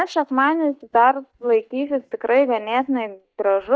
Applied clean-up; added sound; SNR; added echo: neural mask model DeepFilterNet 3.